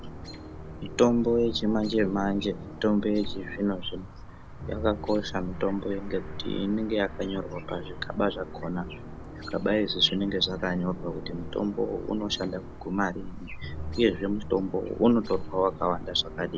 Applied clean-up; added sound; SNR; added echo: none; Chirp, tweet + Musical instrument; 9 dB; none.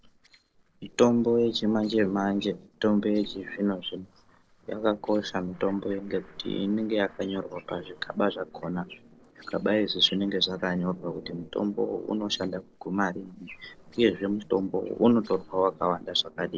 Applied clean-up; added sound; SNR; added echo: neural separator model SepFormer DNS4.